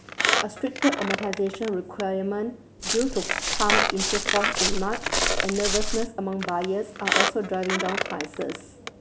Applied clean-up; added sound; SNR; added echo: none; Walk, footsteps + Squeak; -1 dB; none.